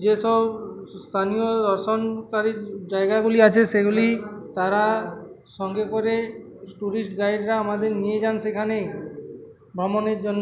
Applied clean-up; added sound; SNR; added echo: none; none; none; none.